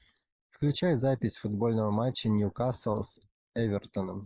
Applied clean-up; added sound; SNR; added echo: neural mask model Resemble Enhance denoiser.